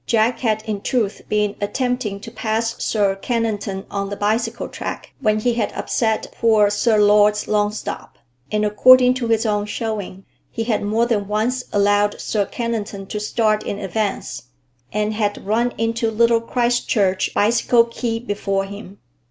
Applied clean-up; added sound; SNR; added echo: none; none; none; none.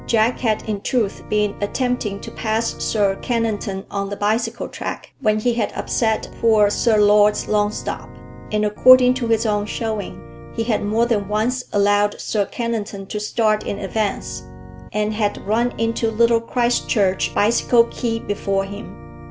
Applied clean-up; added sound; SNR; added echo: none; Organ; 17 dB; none.